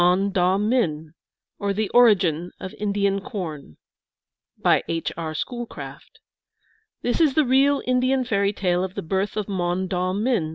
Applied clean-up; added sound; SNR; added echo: none; none; none; none.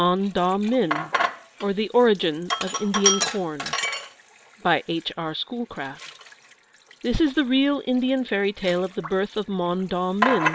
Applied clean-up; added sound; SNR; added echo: none; Sink (filling or washing); 6 dB; none.